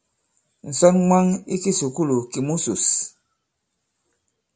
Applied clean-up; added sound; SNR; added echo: none; none; none; none.